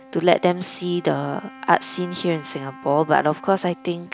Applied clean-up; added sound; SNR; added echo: none; Wind instrument, woodwind instrument; 19 dB; none.